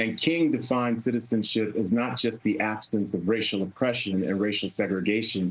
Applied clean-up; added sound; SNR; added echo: none; none; none; none.